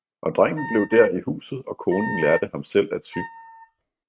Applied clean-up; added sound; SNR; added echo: neural mask model RNNoise.